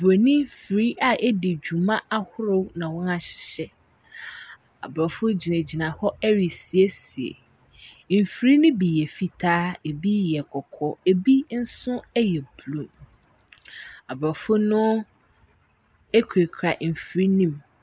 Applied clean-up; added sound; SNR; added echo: none; none; none; none.